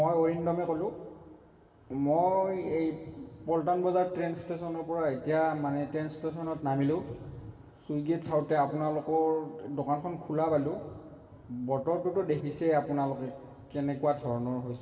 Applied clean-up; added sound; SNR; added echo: none; none; none; reverberation time 2.0 s.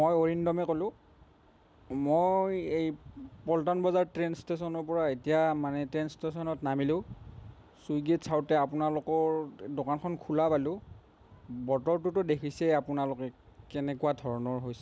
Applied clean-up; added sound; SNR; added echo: none; none; none; none.